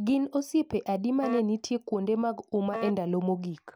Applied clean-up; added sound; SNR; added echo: none; Wind instrument, woodwind instrument; 12 dB; none.